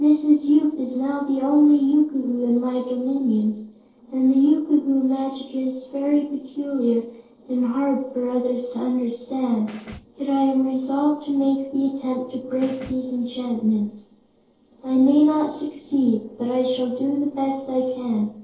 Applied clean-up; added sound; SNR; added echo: neural separator model SepFormer DNS4.